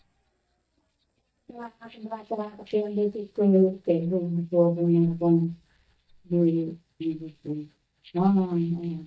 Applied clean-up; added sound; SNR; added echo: neural mask model DeepFilterNet 3.